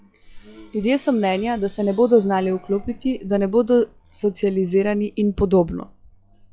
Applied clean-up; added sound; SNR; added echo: classical method log-MMSE.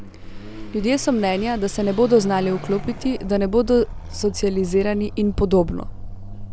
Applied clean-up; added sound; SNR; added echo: none; Car passing by / Accelerating, revving, vroom; 10 dB; none.